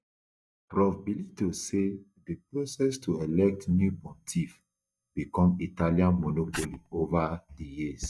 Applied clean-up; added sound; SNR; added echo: neural mask model DeepFilterNet 3.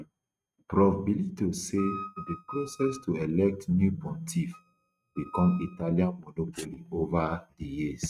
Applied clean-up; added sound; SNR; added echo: neural mask model RNNoise.